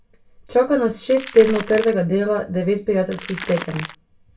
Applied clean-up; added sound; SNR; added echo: none; Crackle; 12 dB; reverberation time 0.2 s.